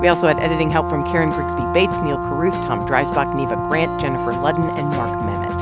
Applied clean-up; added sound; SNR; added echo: none; Brass instrument; 3 dB; none.